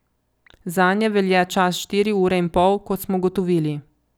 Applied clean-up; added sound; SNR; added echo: none; none; none; none.